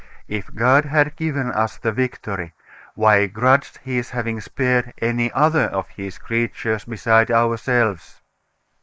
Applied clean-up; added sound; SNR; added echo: neural mask model Resemble Enhance denoiser.